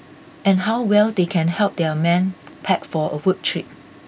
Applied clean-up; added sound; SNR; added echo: none; none; none; none.